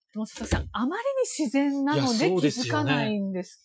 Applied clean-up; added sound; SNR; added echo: classical method Wiener filter.